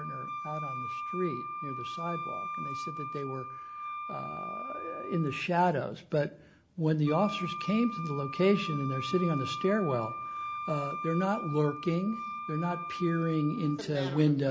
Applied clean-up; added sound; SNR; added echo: none; Wind instrument, woodwind instrument; 8 dB; none.